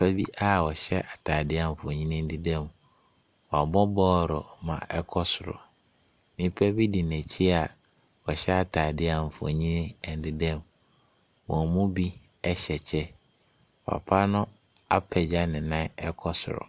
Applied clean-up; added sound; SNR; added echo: none; none; none; none.